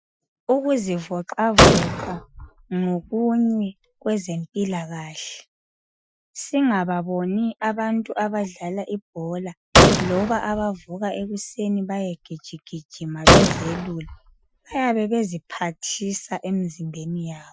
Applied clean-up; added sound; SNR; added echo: classical method Wiener filter.